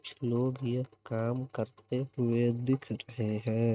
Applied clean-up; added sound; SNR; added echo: neural mask model RNNoise.